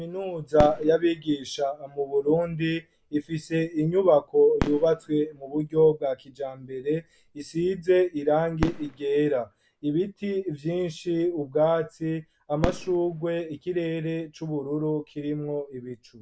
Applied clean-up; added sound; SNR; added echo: none; Fireworks; 14 dB; none.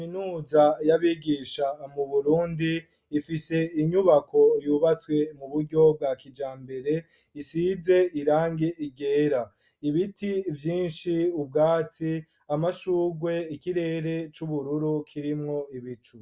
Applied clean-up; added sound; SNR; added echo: none; none; none; none.